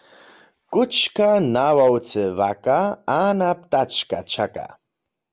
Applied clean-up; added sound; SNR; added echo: none; none; none; none.